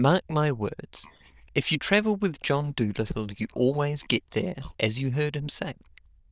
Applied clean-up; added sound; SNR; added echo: neural diffusion model UNIVERSE++.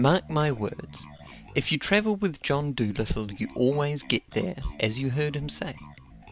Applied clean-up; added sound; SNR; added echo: none; Bass guitar; 20 dB; none.